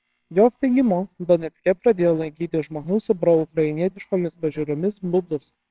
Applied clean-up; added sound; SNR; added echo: neural separator model SepFormer WHAMR!.